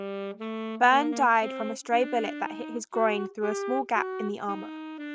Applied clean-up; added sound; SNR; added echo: neural mask model RNNoise.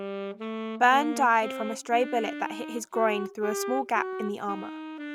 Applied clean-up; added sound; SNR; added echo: none; Wind instrument, woodwind instrument; 8 dB; none.